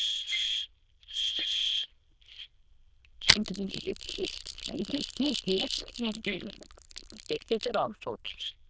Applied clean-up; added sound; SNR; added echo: neural diffusion model UNIVERSE++.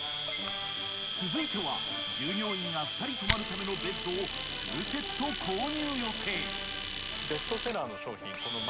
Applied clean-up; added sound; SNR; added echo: none; Domestic sounds, home sounds; -1 dB; none.